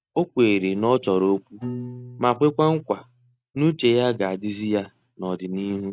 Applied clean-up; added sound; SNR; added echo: neural mask model RNNoise.